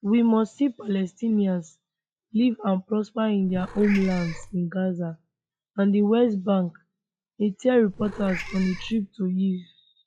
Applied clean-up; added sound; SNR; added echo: classical method log-MMSE.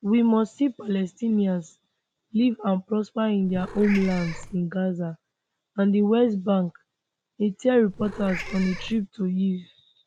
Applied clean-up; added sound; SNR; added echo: none; Meow / Purr; 11 dB; none.